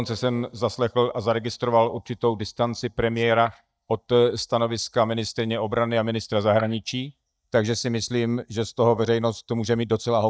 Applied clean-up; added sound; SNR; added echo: neural mask model DeepFilterNet 3.